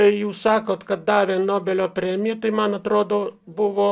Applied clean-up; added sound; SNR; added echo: none; none; none; none.